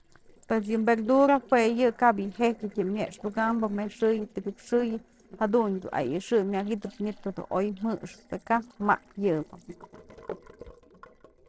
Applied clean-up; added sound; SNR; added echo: neural separator model SepFormer DNS4.